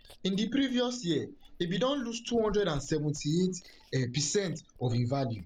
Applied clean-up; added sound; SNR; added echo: none; Chewing, mastication; 20 dB; none.